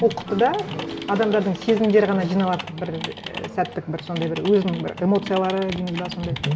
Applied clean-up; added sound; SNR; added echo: none; Typing; 15 dB; reverberation time 1.2 s.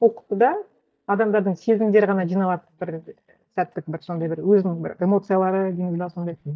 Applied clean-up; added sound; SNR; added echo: neural mask model DeepFilterNet 3.